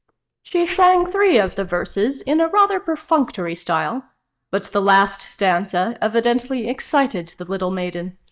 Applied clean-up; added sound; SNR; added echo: neural mask model DeepFilterNet 3.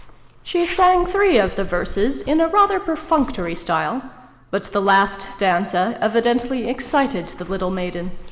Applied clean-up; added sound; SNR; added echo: none; Zipper (clothing); 14 dB; reverberation time 1.3 s.